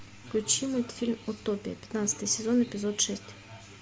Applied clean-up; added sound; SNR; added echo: none; none; none; none.